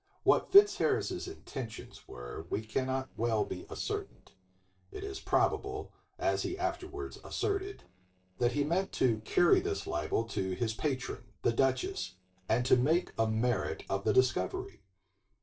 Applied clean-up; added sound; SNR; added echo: neural separator model SepFormer DNS4.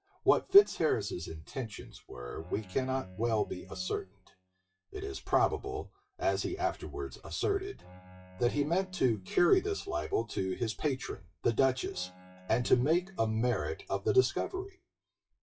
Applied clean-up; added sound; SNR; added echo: classical method WPE with log-MMSE.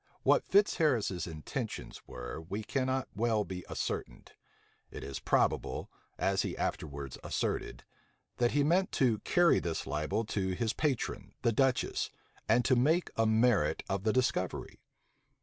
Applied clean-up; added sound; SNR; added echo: none; none; none; none.